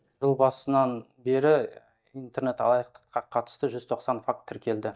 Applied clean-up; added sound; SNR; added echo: neural mask model DeepFilterNet 3.